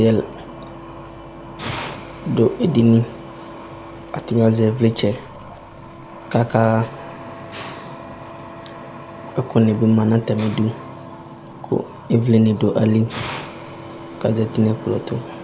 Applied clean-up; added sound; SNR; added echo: none; Hiss + Printer; 15 dB; none.